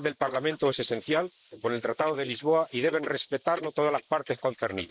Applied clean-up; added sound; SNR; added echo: neural mask model Resemble Enhance denoiser.